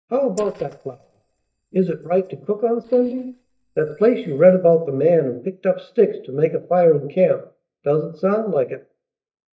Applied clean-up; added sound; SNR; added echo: neural mask model DeepFilterNet 3.